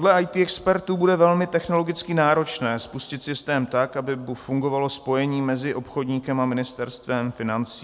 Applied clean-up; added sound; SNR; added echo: none; none; none; none.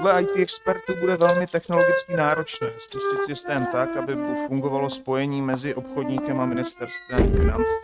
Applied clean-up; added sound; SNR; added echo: neural mask model RNNoise.